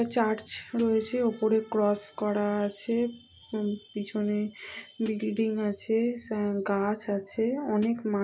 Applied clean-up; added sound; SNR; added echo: none; Hi-hat; 19 dB; none.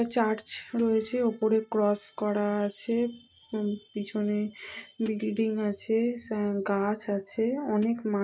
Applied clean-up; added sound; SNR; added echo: neural mask model RNNoise.